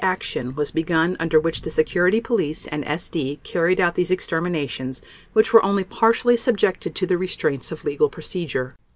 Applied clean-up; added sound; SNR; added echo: none; none; none; none.